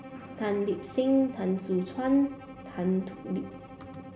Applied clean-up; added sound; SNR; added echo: none; Bowed string instrument; 17 dB; none.